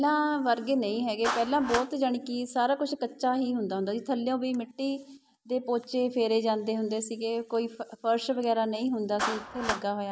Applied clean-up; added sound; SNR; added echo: none; Clapping; 12 dB; none.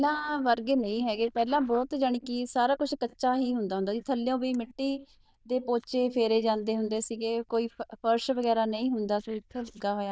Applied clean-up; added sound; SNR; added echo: neural diffusion model UNIVERSE++.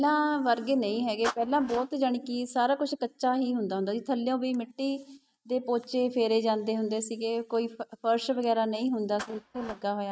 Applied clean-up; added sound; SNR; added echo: neural mask model RNNoise.